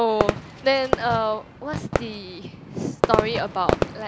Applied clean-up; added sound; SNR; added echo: none; Fireworks; 1 dB; none.